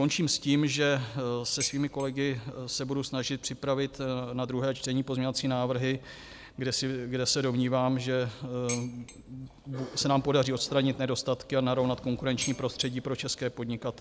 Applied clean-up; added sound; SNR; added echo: none; Dishes, pots, and pans; 13 dB; none.